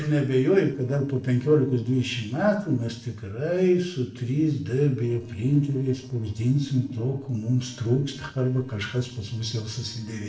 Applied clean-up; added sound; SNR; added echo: neural separator model SepFormer DNS4.